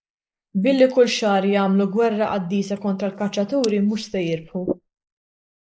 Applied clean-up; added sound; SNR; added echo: neural mask model Resemble Enhance denoiser.